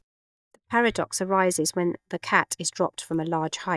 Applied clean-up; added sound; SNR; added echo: neural mask model DeepFilterNet 3.